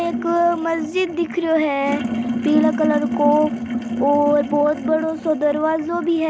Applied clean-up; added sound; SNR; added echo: none; Sink (filling or washing); 6 dB; none.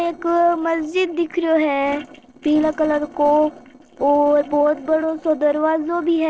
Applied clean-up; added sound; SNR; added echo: neural separator model SepFormer DNS4.